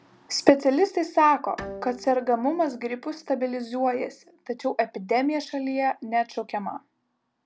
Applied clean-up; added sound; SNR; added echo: none; Bowed string instrument; 20 dB; none.